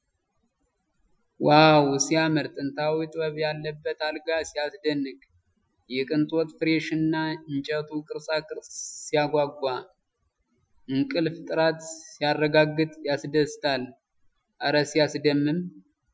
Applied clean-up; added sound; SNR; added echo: classical method Wiener filter.